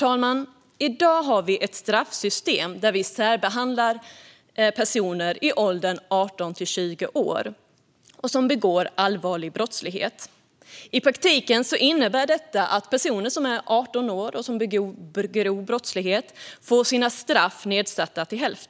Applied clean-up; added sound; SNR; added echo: none; none; none; none.